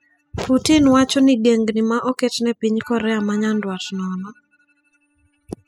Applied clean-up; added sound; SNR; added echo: classical method spectral subtraction.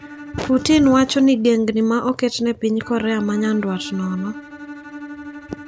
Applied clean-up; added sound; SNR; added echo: none; Bowed string instrument; 17 dB; none.